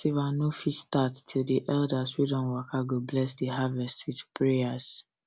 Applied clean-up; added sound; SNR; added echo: none; none; none; none.